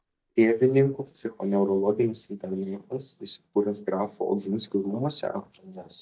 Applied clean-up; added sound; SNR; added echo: neural mask model DeepFilterNet 3.